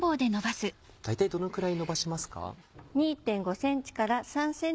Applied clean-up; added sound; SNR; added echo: none; none; none; none.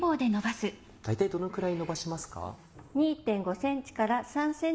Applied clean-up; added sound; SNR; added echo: none; none; none; reverberation time 2.5 s.